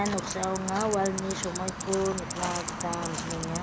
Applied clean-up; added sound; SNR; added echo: none; Tick-tock + Walk, footsteps; 3 dB; none.